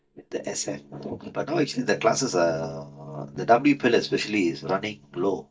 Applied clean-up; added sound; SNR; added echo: neural mask model DeepFilterNet 3.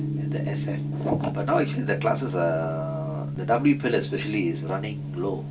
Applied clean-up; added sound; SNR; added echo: none; Gong; 3 dB; reverberation time 0.2 s.